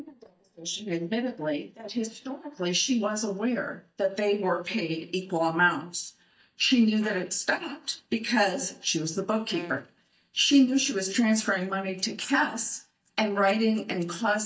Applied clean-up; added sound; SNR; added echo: neural mask model DeepFilterNet 3.